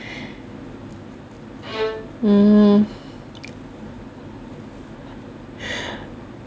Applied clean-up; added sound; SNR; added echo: none; Bowed string instrument; 10 dB; none.